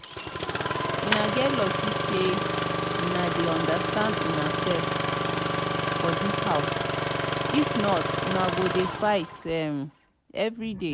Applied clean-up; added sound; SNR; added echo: none; Engine starting; -2 dB; none.